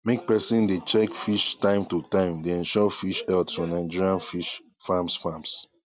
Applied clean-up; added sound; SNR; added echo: none; none; none; none.